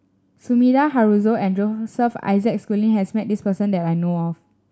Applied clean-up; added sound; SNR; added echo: none; none; none; none.